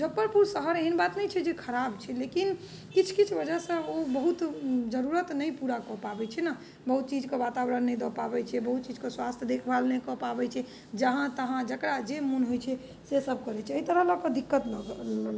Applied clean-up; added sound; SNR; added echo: none; none; none; none.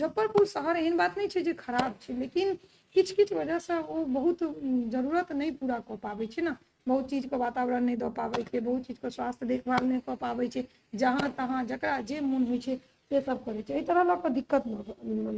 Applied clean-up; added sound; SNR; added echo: neural mask model RNNoise.